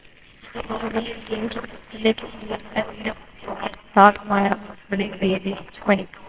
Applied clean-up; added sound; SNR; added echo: neural separator model SepFormer WHAMR!.